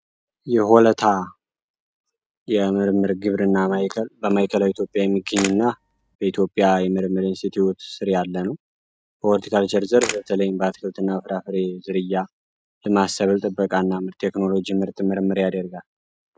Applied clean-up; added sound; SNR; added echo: none; Camera; 12 dB; none.